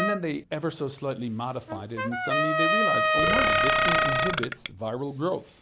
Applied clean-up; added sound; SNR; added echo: none; Burping, eructation + Trumpet; -5 dB; none.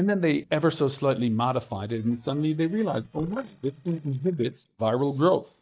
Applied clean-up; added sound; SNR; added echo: neural mask model DeepFilterNet 3.